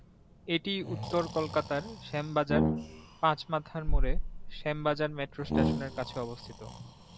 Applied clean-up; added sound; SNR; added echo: none; Brass instrument + Breathing; -1 dB; none.